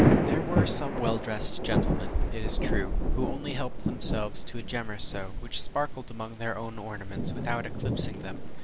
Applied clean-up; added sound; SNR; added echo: none; Thunder / Rain; -1 dB; none.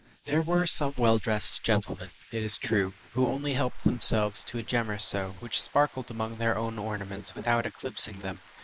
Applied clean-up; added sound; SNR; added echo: neural mask model Resemble Enhance denoiser.